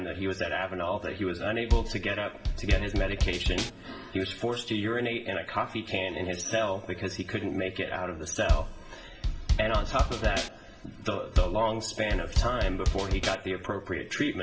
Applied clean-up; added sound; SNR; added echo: none; Bass drum / Snare drum / Drum kit; -3 dB; reverberation time 1.3 s.